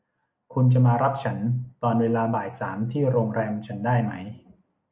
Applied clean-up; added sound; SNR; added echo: none; none; none; none.